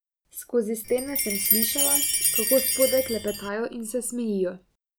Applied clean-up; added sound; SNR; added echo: none; Chime; -1 dB; none.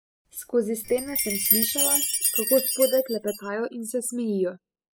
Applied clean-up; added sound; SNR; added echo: classical method spectral subtraction.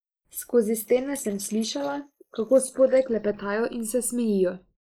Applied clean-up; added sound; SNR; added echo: neural mask model Resemble Enhance denoiser.